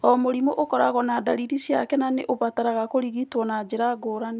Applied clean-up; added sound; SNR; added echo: none; none; none; none.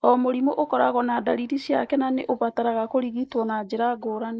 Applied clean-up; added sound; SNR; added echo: neural mask model Resemble Enhance denoiser.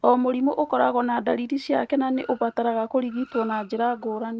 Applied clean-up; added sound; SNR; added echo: neural mask model RNNoise.